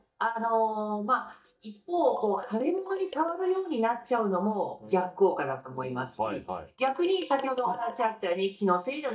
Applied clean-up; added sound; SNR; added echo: neural mask model DeepFilterNet 3.